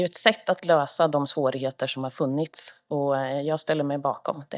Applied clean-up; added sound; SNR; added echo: neural mask model DeepFilterNet 3.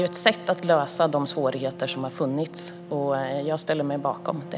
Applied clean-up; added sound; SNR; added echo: none; Trumpet; 15 dB; none.